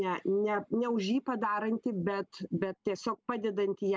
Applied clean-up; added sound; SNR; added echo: none; none; none; none.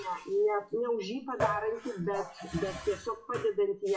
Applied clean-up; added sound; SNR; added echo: classical method WPE with log-MMSE.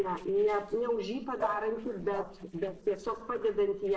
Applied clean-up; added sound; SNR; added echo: neural separator model SepFormer DNS4.